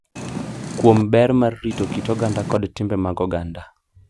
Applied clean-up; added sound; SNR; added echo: none; Purr; 8 dB; none.